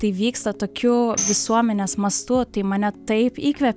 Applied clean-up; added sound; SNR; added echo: none; Tambourine; 9 dB; none.